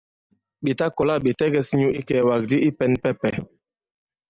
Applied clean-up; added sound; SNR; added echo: neural mask model DeepFilterNet 3.